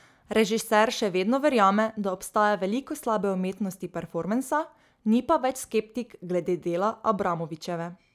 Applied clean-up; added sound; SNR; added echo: none; none; none; none.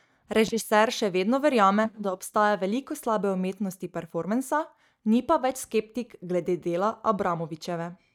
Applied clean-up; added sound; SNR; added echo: neural mask model DeepFilterNet 3.